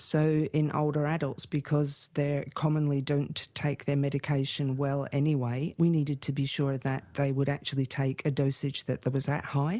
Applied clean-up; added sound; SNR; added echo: none; none; none; none.